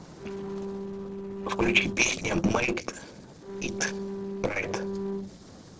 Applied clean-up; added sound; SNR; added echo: neural separator model SepFormer DNS4.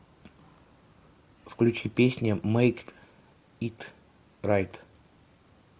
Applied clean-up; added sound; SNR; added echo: none; none; none; none.